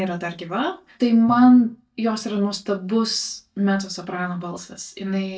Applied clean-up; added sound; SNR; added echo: neural mask model DeepFilterNet 3.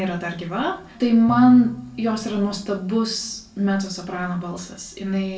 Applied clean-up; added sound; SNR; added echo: none; Bowed string instrument; 19 dB; reverberation time 0.2 s.